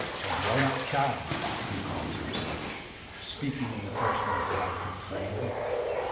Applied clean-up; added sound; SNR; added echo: none; Water / Splash, splatter; -2 dB; reverberation time 0.8 s.